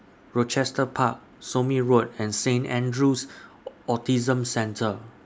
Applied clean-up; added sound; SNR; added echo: none; none; none; none.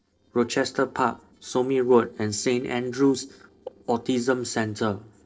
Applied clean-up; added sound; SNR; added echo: neural separator model SepFormer DNS4.